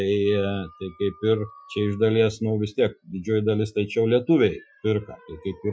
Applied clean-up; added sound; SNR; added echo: classical method Wiener filter.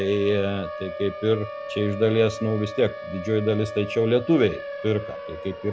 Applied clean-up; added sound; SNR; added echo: none; Siren; 11 dB; none.